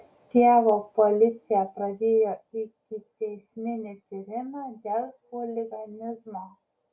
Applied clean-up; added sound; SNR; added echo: none; none; none; none.